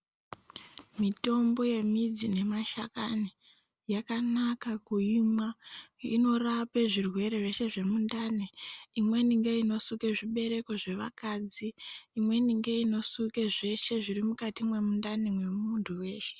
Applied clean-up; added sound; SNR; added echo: none; none; none; none.